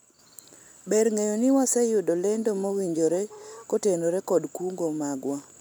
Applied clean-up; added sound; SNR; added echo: none; none; none; none.